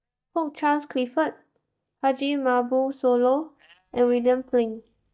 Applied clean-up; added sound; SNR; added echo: neural mask model DeepFilterNet 3.